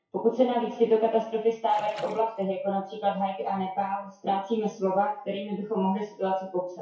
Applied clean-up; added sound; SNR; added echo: classical method WPE with log-MMSE.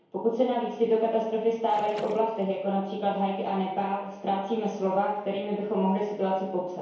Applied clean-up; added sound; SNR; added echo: none; Splash, splatter; 17 dB; reverberation time 1.0 s.